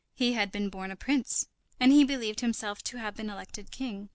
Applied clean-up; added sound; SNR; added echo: none; none; none; none.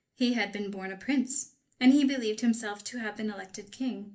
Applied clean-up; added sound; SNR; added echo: none; none; none; reverberation time 0.3 s.